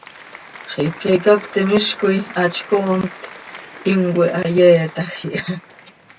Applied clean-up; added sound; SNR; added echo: none; Applause; 19 dB; none.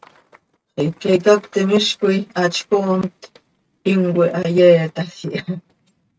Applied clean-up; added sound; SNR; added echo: neural mask model RNNoise.